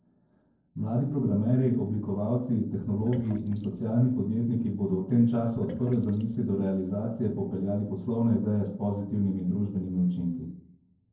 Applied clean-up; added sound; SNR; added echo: neural separator model SepFormer DNS4.